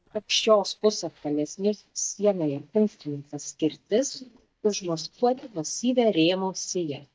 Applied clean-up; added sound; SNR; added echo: neural mask model DeepFilterNet 3.